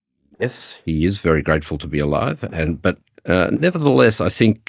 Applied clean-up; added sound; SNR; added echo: neural mask model DeepFilterNet 3.